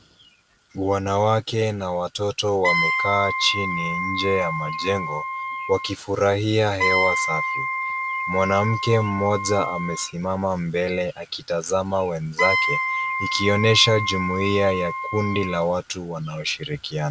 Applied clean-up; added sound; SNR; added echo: none; Wind instrument, woodwind instrument; 3 dB; none.